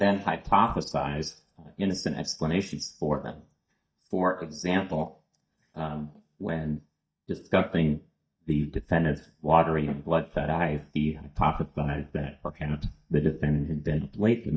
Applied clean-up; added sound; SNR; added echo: neural mask model DeepFilterNet 3.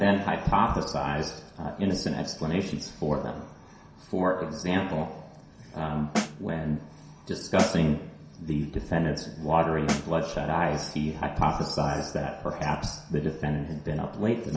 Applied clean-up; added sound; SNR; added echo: none; Snare drum; 6 dB; reverberation time 0.7 s.